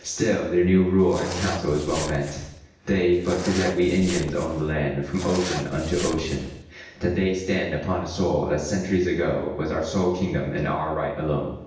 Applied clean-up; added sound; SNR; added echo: none; Zipper (clothing); 12 dB; reverberation time 0.9 s.